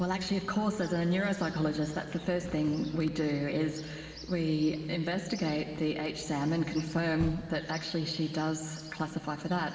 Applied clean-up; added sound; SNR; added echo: none; Chirp, tweet; 16 dB; reverberation time 2.8 s.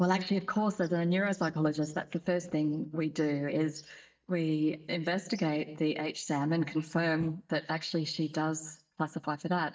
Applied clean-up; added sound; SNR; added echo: neural mask model DeepFilterNet 3.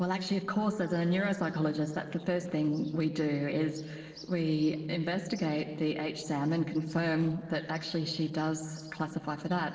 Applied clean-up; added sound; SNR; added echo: neural separator model SepFormer DNS4.